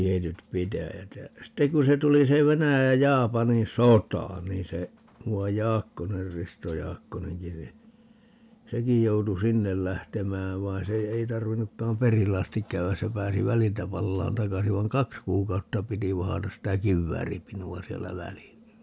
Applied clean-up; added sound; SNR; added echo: none; none; none; none.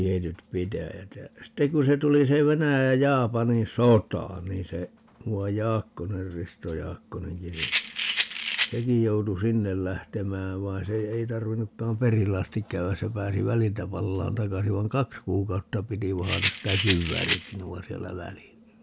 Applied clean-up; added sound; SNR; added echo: none; Rattle; 3 dB; none.